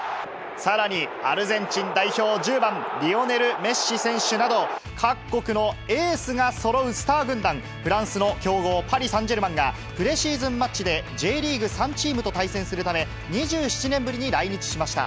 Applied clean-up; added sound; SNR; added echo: none; none; none; none.